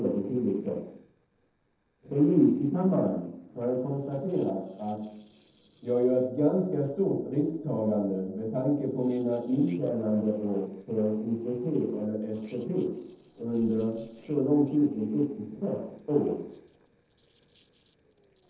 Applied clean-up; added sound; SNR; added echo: neural separator model SepFormer DNS4.